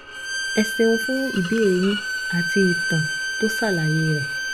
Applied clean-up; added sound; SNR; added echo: none; Bowed string instrument; 3 dB; none.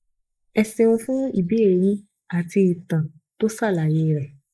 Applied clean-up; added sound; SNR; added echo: neural mask model Resemble Enhance denoiser.